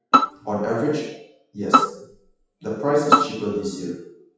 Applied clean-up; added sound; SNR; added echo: classical method WPE with log-MMSE.